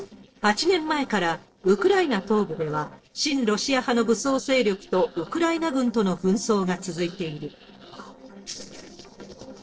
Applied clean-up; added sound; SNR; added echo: neural separator model SepFormer DNS4.